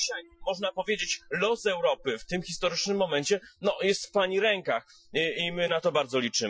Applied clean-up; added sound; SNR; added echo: classical method Wiener filter.